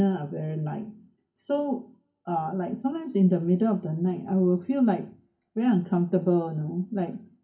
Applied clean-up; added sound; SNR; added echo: none; none; none; reverberation time 0.3 s.